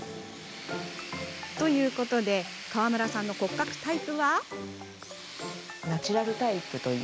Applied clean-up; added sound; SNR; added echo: none; Tools; 12 dB; none.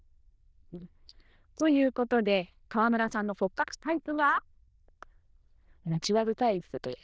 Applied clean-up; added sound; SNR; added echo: neural diffusion model UNIVERSE++.